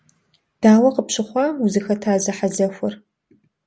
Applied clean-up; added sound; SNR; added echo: none; none; none; none.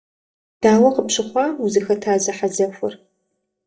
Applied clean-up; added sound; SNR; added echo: neural mask model DeepFilterNet 3.